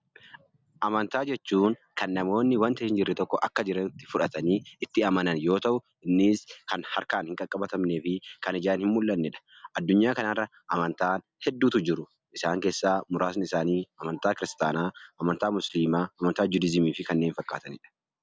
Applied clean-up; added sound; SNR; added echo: none; none; none; none.